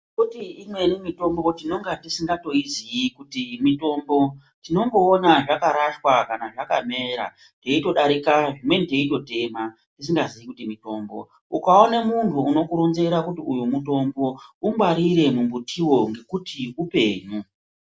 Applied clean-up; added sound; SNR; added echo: none; none; none; none.